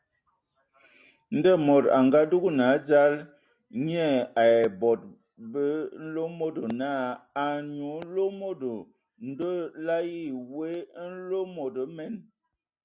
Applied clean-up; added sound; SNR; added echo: none; none; none; none.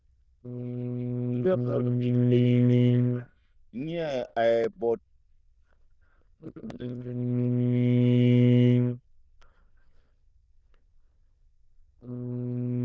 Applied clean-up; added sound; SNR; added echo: neural diffusion model UNIVERSE++.